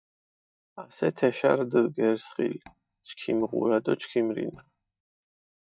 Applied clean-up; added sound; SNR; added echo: neural mask model DeepFilterNet 3.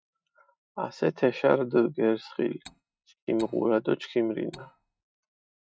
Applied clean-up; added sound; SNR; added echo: neural mask model RNNoise.